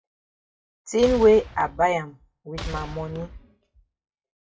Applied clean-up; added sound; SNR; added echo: classical method WPE with log-MMSE.